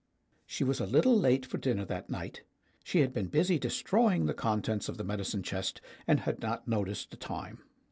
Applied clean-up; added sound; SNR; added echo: none; none; none; none.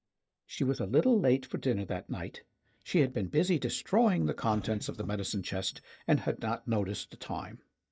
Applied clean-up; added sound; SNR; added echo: neural mask model DeepFilterNet 3.